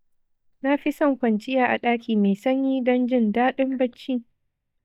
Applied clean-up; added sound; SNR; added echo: neural mask model DeepFilterNet 3.